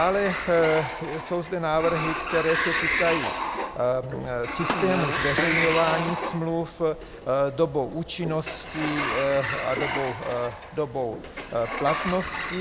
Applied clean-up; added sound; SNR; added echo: none; Sliding door + Fart; 4 dB; none.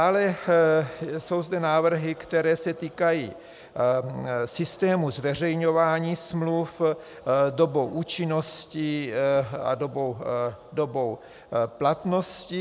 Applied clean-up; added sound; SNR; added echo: none; none; none; none.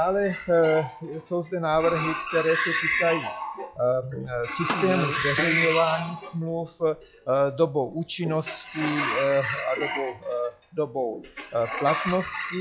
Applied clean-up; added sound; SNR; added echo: classical method log-MMSE.